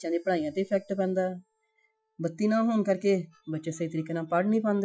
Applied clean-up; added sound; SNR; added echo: classical method Wiener filter.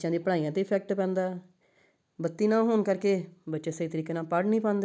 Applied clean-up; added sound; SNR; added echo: none; none; none; none.